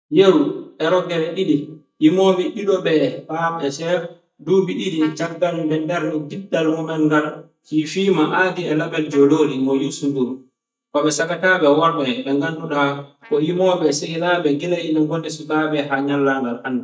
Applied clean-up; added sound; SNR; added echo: neural mask model DeepFilterNet 3.